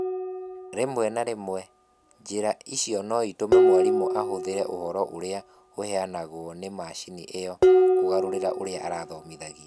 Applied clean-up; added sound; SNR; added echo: none; Dishes, pots, and pans; -4 dB; none.